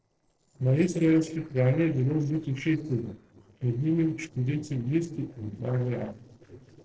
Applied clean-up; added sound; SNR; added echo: neural separator model SepFormer DNS4.